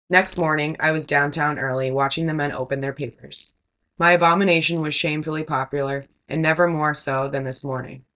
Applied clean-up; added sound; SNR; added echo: neural mask model DeepFilterNet 3.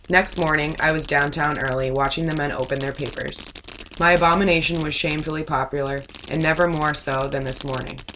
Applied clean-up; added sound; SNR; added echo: none; Fireworks; 15 dB; none.